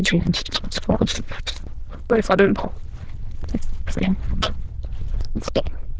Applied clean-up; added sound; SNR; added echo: neural diffusion model UNIVERSE++.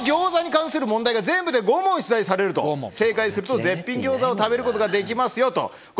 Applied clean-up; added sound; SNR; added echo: none; none; none; none.